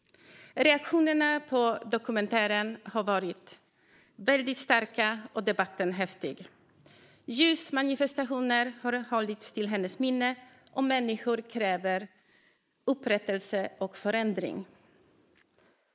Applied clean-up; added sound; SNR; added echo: neural mask model Resemble Enhance denoiser.